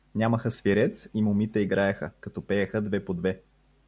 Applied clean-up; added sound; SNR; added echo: none; none; none; none.